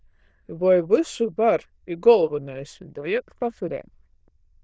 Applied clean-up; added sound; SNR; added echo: neural diffusion model UNIVERSE++.